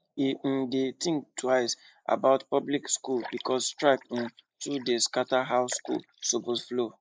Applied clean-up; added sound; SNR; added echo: neural mask model Resemble Enhance denoiser.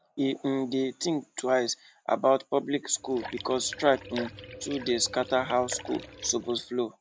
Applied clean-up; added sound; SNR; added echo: none; Liquid; 14 dB; none.